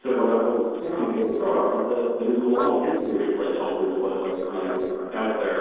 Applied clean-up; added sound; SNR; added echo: neural separator model SepFormer DNS4.